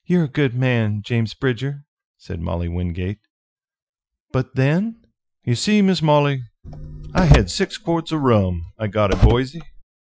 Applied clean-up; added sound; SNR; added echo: classical method Wiener filter.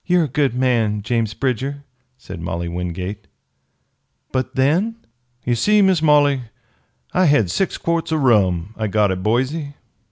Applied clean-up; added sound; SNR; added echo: none; none; none; none.